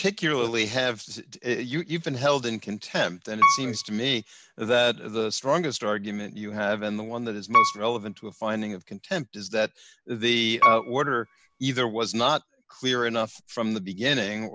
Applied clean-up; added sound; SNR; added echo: none; Piano; 0 dB; none.